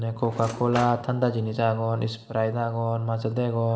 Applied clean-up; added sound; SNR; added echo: none; Cutlery, silverware / Drawer open or close; 13 dB; reverberation time 3.0 s.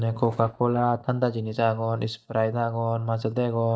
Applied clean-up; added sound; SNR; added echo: neural mask model DeepFilterNet 3.